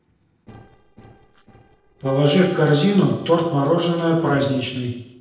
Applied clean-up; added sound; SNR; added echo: neural separator model SepFormer DNS4.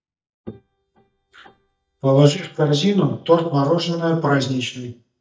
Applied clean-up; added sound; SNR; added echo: neural mask model DeepFilterNet 3.